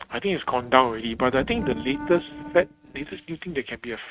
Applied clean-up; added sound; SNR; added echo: neural mask model RNNoise.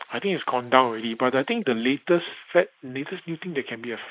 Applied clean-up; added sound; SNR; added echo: neural mask model Resemble Enhance denoiser.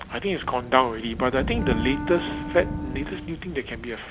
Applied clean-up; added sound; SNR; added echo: none; Thunder + Wind instrument, woodwind instrument; 6 dB; none.